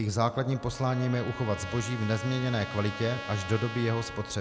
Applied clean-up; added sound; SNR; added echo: none; Trumpet; 12 dB; none.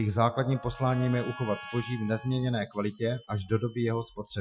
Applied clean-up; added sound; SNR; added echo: classical method Wiener filter.